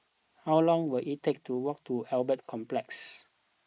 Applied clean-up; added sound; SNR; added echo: neural mask model Resemble Enhance denoiser.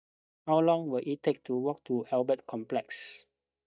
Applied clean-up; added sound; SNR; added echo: neural mask model DeepFilterNet 3.